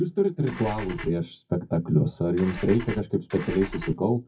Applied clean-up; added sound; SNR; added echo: classical method WPE with log-MMSE.